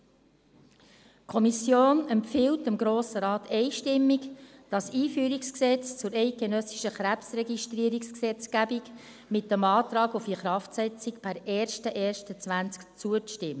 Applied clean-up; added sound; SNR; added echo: none; none; none; none.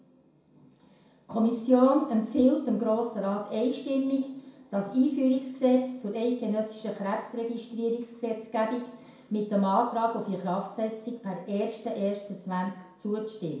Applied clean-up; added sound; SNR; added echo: none; none; none; reverberation time 0.6 s.